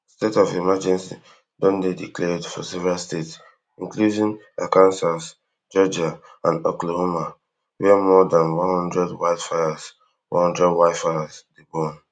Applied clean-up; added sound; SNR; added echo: none; none; none; none.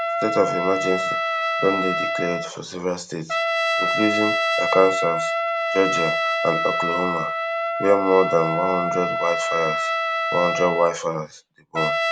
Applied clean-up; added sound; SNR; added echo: none; Trumpet; 0 dB; none.